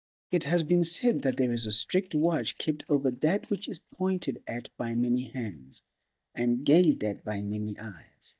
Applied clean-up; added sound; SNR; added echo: neural mask model DeepFilterNet 3.